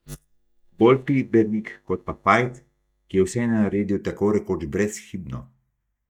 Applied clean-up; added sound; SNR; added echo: neural mask model DeepFilterNet 3.